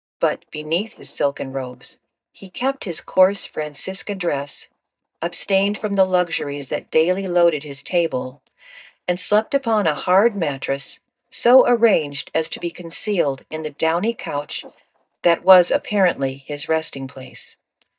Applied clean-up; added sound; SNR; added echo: neural mask model DeepFilterNet 3.